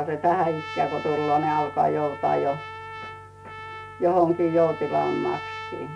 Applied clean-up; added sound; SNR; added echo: none; Trumpet; 13 dB; none.